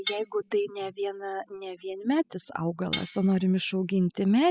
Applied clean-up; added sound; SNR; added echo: classical method spectral subtraction.